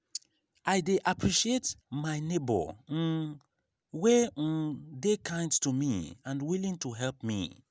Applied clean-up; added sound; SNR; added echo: none; none; none; none.